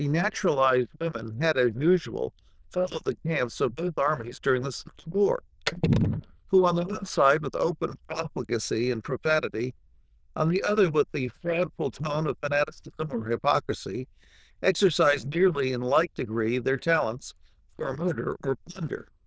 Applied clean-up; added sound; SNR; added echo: neural diffusion model UNIVERSE++.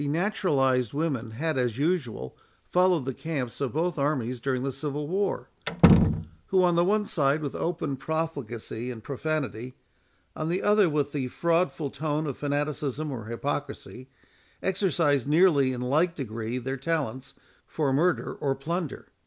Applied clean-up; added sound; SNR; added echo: none; Slam; -2 dB; none.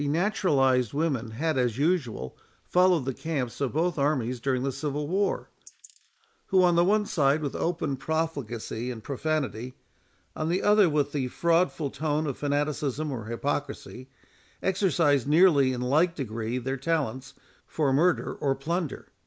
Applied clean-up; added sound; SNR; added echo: neural mask model Resemble Enhance denoiser.